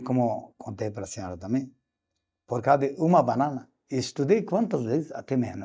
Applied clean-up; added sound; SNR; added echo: neural mask model DeepFilterNet 3.